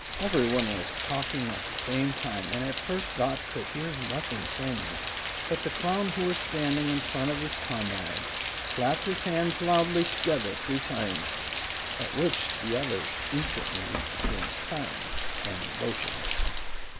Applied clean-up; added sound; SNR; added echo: none; Rain; 1 dB; none.